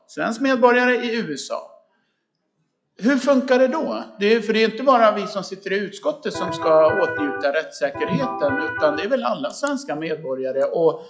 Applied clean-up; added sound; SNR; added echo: classical method log-MMSE.